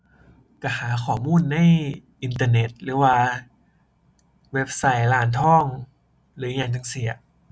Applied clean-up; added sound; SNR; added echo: none; none; none; none.